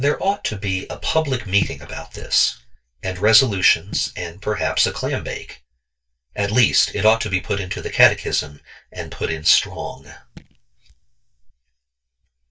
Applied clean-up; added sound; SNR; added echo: neural mask model DeepFilterNet 3.